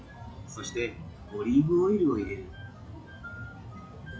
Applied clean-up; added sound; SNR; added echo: classical method WPE with log-MMSE.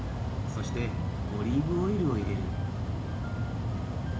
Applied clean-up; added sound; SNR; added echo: none; Mechanical fan; -2 dB; reverberation time 0.4 s.